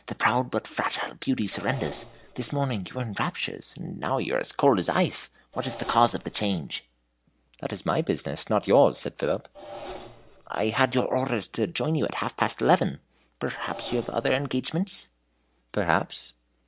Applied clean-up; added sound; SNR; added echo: none; Engine; 20 dB; none.